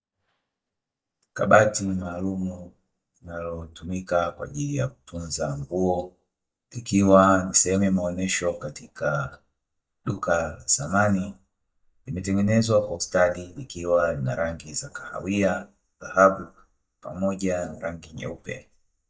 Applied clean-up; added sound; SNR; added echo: neural mask model DeepFilterNet 3.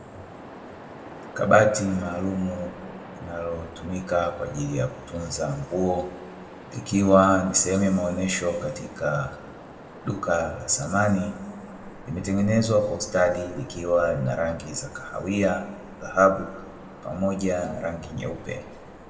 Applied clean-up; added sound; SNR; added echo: none; Waves, surf; 17 dB; reverberation time 1.4 s.